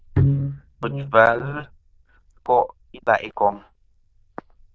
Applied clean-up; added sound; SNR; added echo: neural diffusion model UNIVERSE++.